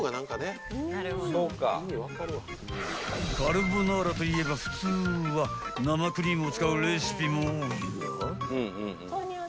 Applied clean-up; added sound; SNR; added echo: none; Accelerating, revving, vroom / Vehicle; 19 dB; none.